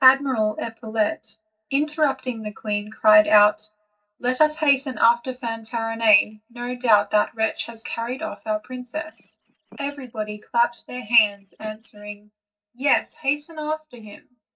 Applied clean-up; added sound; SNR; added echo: neural separator model SepFormer DNS4.